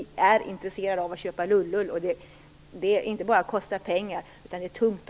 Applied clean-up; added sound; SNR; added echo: none; none; none; none.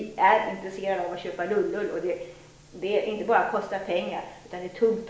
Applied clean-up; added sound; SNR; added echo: none; none; none; reverberation time 0.7 s.